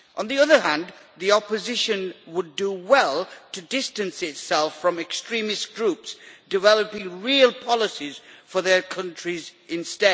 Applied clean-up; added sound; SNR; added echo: none; none; none; none.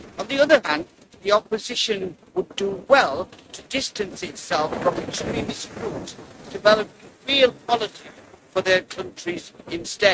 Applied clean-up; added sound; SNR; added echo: neural mask model RNNoise.